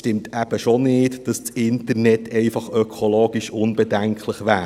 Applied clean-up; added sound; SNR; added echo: none; none; none; none.